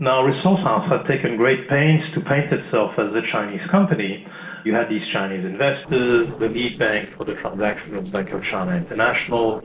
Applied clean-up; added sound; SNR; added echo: neural separator model SepFormer DNS4.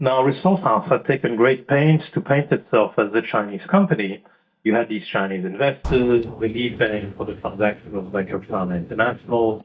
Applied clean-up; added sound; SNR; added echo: neural mask model DeepFilterNet 3.